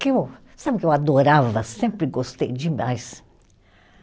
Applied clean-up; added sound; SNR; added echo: none; none; none; none.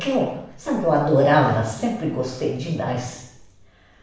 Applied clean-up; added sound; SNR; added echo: none; none; none; reverberation time 0.7 s.